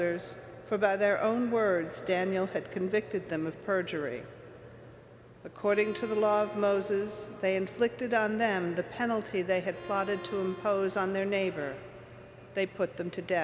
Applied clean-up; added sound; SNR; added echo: none; Bowed string instrument; 19 dB; none.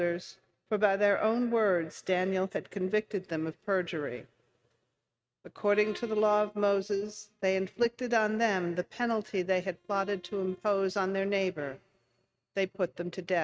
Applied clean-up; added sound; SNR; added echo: neural mask model RNNoise.